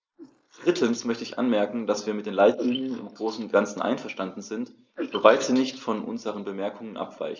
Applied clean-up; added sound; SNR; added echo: neural mask model Resemble Enhance denoiser.